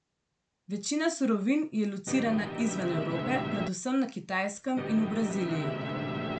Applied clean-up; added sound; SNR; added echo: none; Musical instrument; 4 dB; none.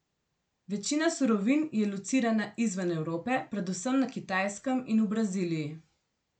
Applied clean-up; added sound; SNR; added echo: none; none; none; none.